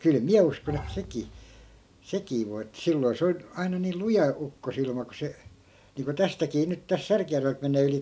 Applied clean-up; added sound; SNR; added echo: none; Bowed string instrument; 13 dB; none.